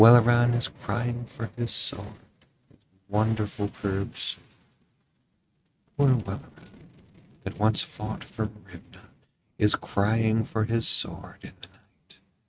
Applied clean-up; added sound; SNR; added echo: neural mask model RNNoise.